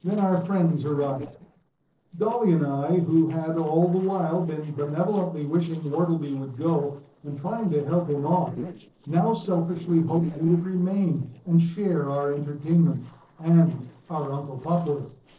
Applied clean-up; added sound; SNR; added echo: neural separator model SepFormer DNS4.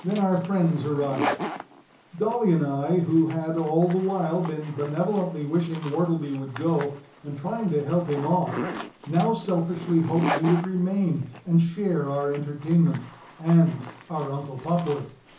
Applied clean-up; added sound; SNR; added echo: none; Zipper (clothing); 12 dB; reverberation time 0.7 s.